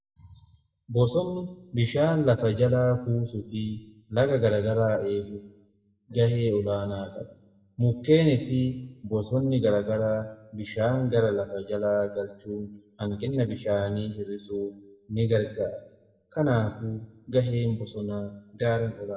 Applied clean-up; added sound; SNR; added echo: none; none; none; reverberation time 0.6 s.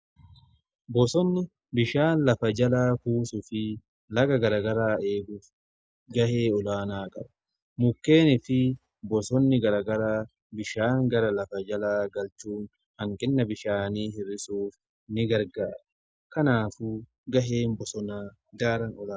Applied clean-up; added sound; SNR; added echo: none; none; none; none.